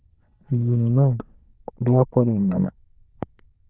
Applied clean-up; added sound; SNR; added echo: neural diffusion model UNIVERSE++.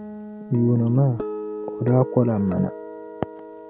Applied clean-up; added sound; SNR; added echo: none; Guitar; 10 dB; none.